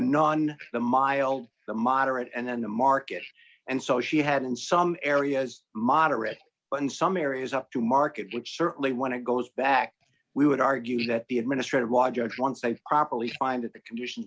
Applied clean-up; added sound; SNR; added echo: none; none; none; none.